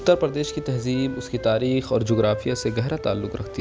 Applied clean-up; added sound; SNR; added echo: none; Wind instrument, woodwind instrument; 14 dB; none.